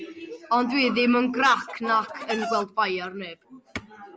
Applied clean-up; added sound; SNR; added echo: none; Chicken, rooster; 10 dB; none.